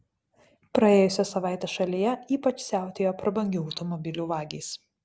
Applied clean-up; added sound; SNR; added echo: none; none; none; none.